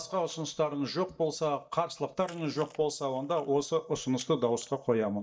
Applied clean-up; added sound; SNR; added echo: neural mask model DeepFilterNet 3.